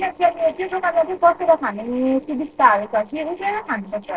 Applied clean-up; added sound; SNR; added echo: neural separator model SepFormer DNS4.